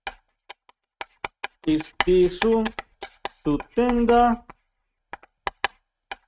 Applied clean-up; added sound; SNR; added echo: neural mask model RNNoise.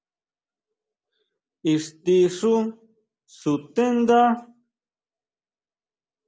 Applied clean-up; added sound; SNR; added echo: none; none; none; none.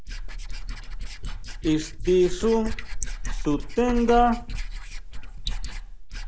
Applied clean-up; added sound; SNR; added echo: neural mask model Resemble Enhance denoiser.